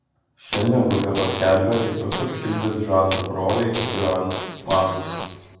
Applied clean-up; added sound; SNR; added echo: none; Fart; 8 dB; reverberation time 1.1 s.